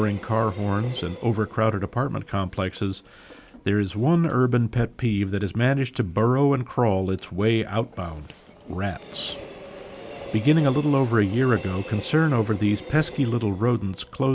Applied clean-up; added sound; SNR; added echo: none; Train; 19 dB; none.